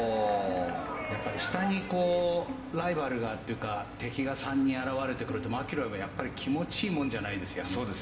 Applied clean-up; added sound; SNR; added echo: none; Bowed string instrument; 16 dB; reverberation time 0.9 s.